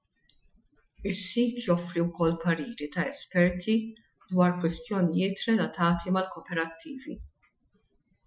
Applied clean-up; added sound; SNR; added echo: classical method Wiener filter.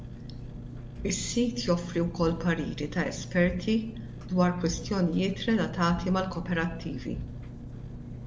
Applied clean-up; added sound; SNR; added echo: none; Engine; 10 dB; none.